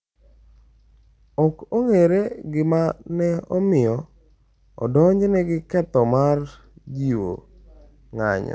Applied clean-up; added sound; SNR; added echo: none; none; none; none.